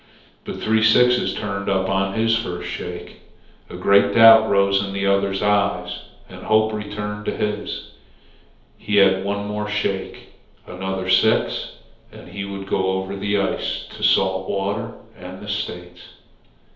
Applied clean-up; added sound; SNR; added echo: none; none; none; reverberation time 2.2 s.